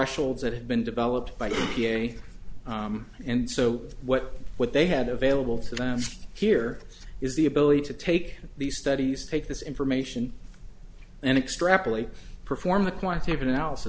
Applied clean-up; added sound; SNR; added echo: none; none; none; none.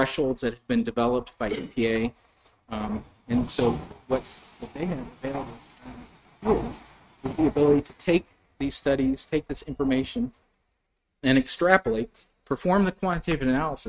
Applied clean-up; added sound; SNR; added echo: neural mask model RNNoise.